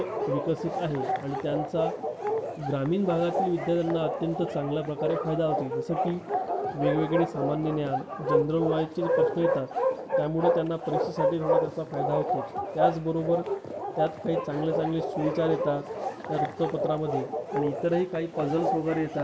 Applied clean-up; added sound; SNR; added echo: none; Bark; 0 dB; none.